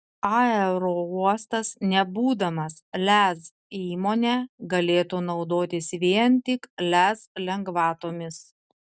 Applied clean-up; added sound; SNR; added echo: none; none; none; none.